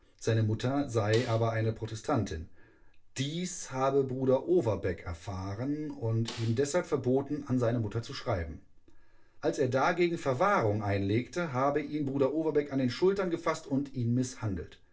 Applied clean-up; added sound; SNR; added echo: none; Snare drum; 18 dB; reverberation time 0.2 s.